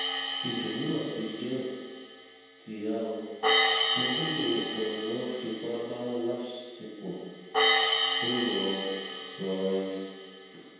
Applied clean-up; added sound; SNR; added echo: none; Hi-hat; -2 dB; reverberation time 1.2 s.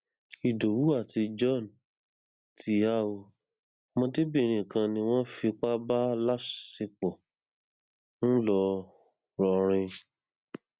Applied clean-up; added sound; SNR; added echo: none; none; none; none.